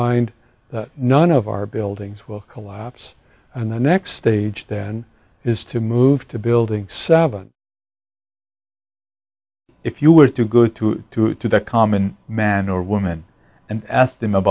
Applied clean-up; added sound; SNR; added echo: none; none; none; none.